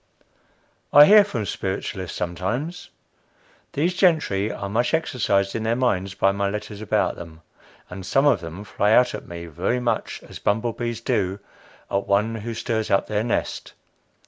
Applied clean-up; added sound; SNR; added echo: none; none; none; none.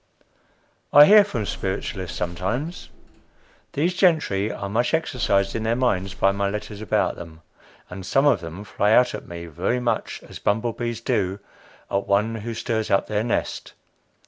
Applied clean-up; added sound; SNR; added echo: none; Bus / Engine; 11 dB; none.